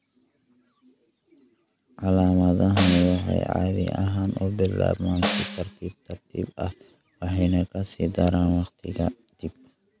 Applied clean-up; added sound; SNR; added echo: none; Snare drum; 5 dB; none.